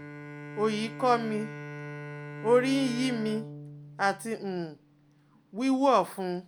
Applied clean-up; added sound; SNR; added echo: none; Bowed string instrument; 13 dB; none.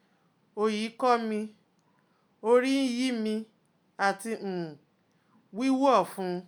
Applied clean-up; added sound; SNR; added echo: none; none; none; none.